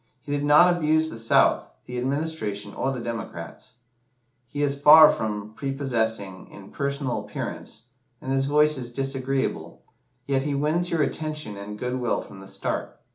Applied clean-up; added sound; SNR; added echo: none; none; none; none.